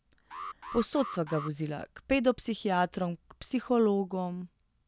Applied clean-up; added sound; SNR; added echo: none; Alarm; 12 dB; none.